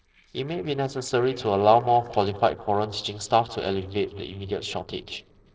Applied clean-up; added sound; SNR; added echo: neural separator model SepFormer DNS4.